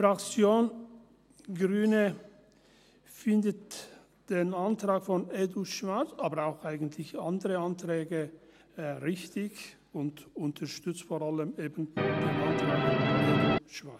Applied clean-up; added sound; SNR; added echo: none; Musical instrument; -5 dB; none.